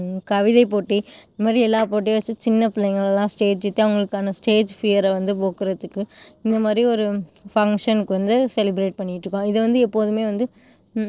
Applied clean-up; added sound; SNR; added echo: neural separator model SepFormer DNS4.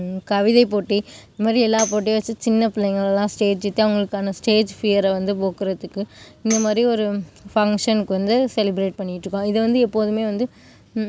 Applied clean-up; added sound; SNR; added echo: none; Tambourine; 14 dB; none.